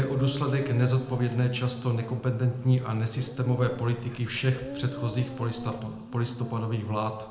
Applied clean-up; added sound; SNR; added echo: none; Dog; 13 dB; reverberation time 0.7 s.